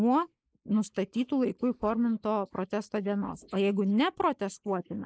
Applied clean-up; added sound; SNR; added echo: neural mask model Resemble Enhance denoiser.